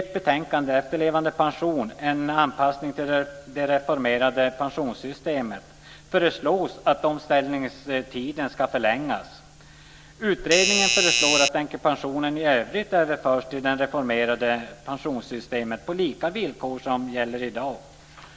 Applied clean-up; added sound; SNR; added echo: none; Doorbell; -4 dB; none.